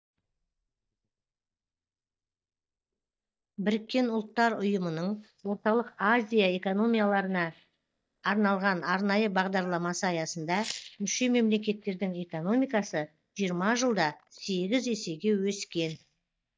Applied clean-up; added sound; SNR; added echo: neural mask model DeepFilterNet 3.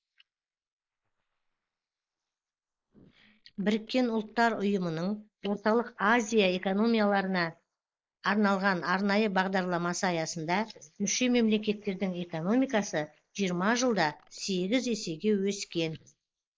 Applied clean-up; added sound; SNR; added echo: neural mask model Resemble Enhance denoiser.